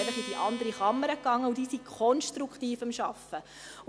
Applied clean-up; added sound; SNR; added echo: none; Acoustic guitar; 14 dB; none.